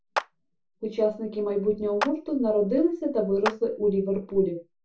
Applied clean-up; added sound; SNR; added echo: none; Clapping; 11 dB; reverberation time 0.2 s.